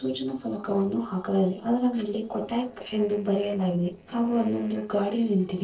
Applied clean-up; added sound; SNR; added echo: neural separator model SepFormer DNS4.